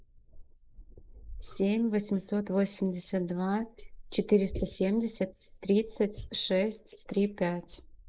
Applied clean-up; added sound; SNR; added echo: neural mask model Resemble Enhance denoiser.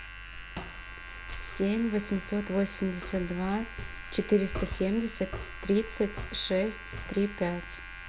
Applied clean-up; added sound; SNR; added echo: none; Domestic sounds, home sounds + Walk, footsteps; 11 dB; none.